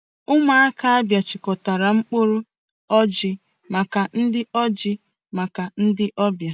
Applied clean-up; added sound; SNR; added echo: none; none; none; none.